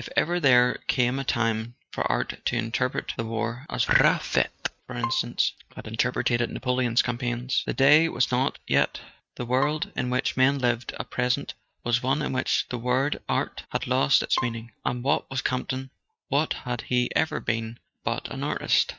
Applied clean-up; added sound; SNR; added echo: neural mask model RNNoise.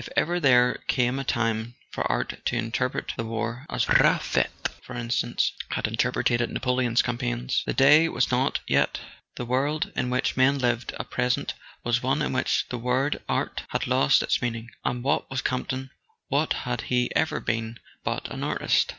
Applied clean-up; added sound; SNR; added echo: none; none; none; none.